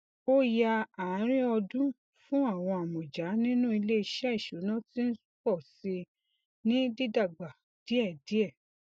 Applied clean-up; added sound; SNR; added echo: none; none; none; none.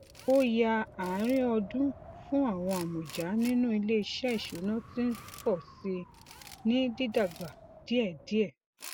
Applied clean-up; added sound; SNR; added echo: none; Wind + Tools; 18 dB; none.